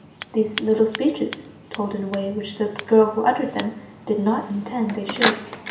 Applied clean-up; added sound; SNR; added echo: none; Scissors; 9 dB; reverberation time 0.8 s.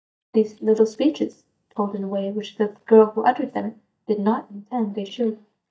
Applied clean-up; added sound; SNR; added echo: neural mask model DeepFilterNet 3.